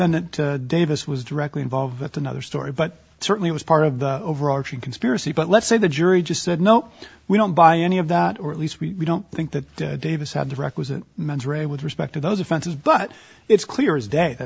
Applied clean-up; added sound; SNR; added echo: none; none; none; none.